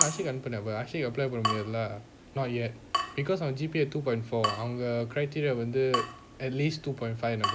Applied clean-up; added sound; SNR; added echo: none; Drip / Water tap, faucet; 5 dB; none.